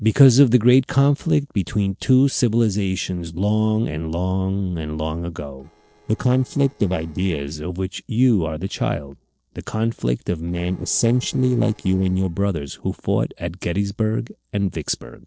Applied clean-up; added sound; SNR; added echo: neural separator model SepFormer DNS4.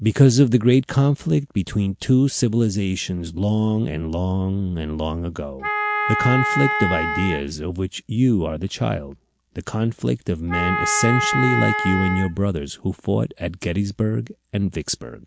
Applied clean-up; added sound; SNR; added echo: none; Wind instrument, woodwind instrument; 2 dB; none.